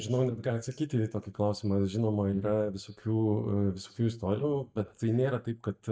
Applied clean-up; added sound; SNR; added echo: neural mask model DeepFilterNet 3.